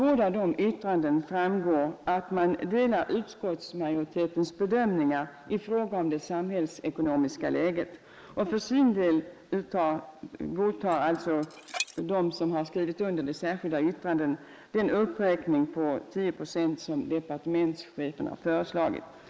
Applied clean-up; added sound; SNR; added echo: neural mask model Resemble Enhance denoiser.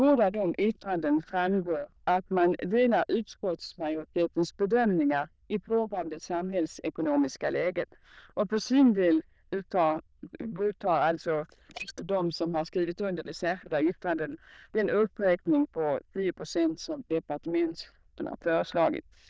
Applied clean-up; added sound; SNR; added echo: neural diffusion model UNIVERSE++.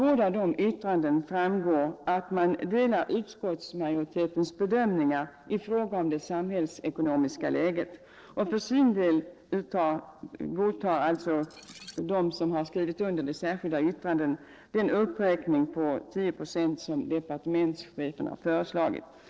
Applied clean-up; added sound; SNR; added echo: neural separator model SepFormer DNS4.